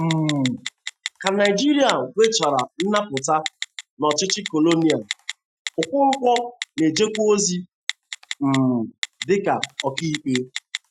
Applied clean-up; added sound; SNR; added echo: classical method Wiener filter.